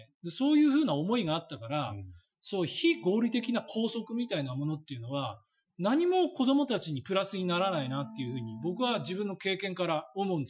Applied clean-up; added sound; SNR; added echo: classical method Wiener filter.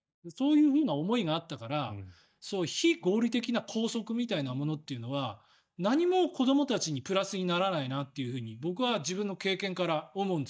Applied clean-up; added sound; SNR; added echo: neural mask model DeepFilterNet 3.